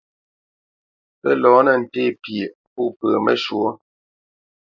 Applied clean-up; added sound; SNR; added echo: neural mask model Resemble Enhance denoiser.